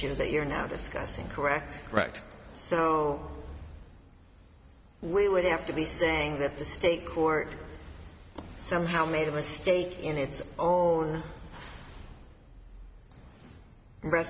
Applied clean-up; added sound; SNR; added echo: none; none; none; none.